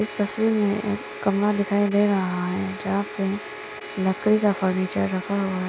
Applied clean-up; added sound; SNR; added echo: none; Domestic sounds, home sounds; 12 dB; none.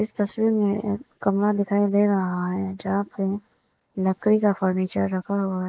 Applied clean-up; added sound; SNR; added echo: neural mask model Resemble Enhance denoiser.